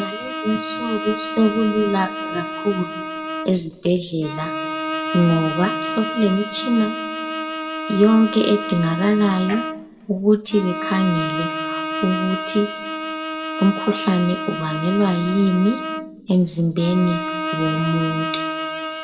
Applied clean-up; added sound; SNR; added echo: none; Bowed string instrument; 6 dB; reverberation time 1.0 s.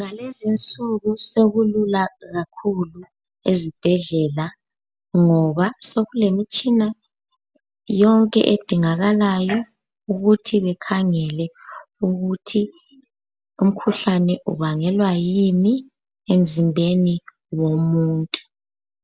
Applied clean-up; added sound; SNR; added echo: none; none; none; none.